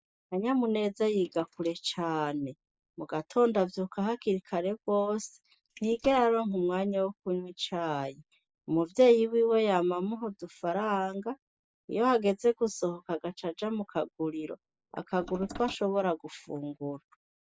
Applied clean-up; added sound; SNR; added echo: neural mask model Resemble Enhance denoiser.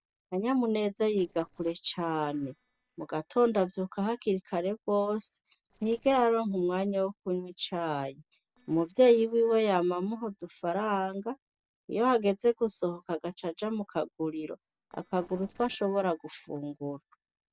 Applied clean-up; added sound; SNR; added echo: neural separator model SepFormer DNS4.